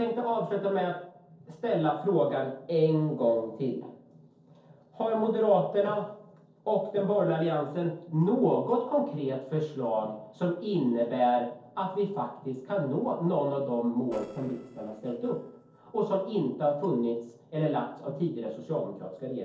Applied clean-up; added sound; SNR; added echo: neural separator model SepFormer DNS4.